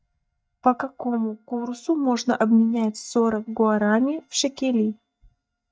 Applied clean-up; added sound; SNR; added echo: neural mask model DeepFilterNet 3.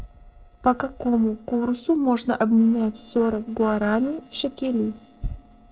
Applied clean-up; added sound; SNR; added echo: neural separator model SepFormer DNS4.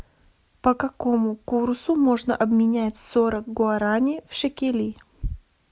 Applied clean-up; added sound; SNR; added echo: none; none; none; none.